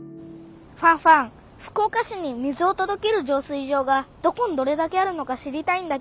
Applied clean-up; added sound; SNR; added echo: none; none; none; none.